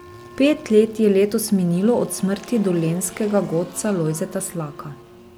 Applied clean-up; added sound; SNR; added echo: none; Engine + Wind instrument, woodwind instrument; 20 dB; none.